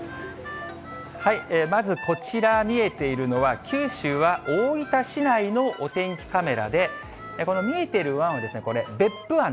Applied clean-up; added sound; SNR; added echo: none; Harmonica; 15 dB; none.